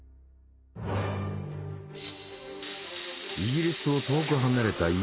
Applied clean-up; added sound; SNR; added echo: none; none; none; none.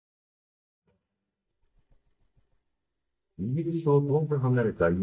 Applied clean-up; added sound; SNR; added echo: neural mask model DeepFilterNet 3.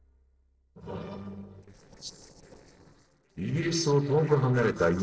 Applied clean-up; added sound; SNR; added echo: neural separator model SepFormer DNS4.